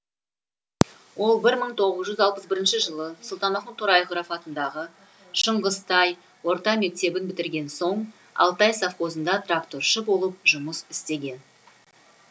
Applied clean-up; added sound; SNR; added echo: none; none; none; none.